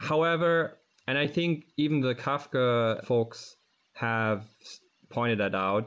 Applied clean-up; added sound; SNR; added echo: none; none; none; none.